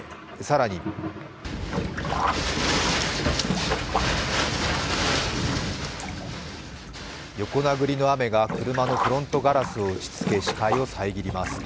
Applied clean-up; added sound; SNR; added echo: none; Sink (filling or washing); 8 dB; none.